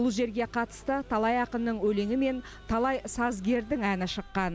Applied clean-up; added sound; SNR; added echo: none; Engine starting; 20 dB; none.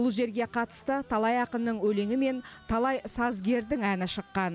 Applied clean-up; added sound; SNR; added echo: none; none; none; none.